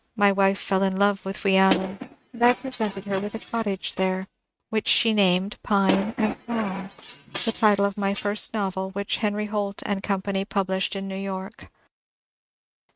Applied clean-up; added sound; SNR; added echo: neural mask model RNNoise.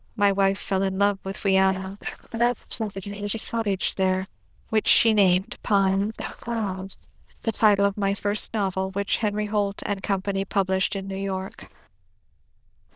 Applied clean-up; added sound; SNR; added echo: neural diffusion model UNIVERSE++.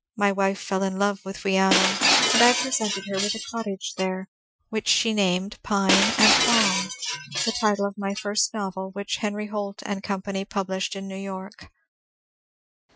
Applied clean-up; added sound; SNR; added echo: classical method Wiener filter.